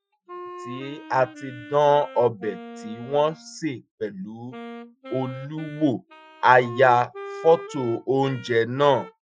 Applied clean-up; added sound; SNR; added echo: classical method Wiener filter.